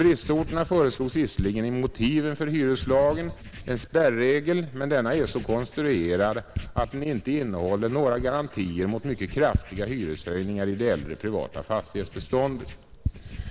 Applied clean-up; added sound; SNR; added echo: none; Writing; 12 dB; none.